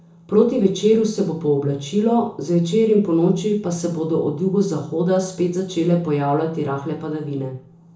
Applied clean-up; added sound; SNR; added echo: none; none; none; reverberation time 0.7 s.